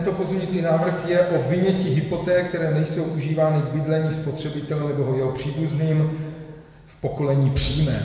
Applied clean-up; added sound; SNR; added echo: none; none; none; reverberation time 1.6 s.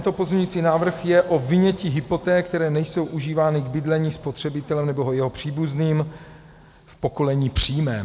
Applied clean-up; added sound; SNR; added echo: none; none; none; none.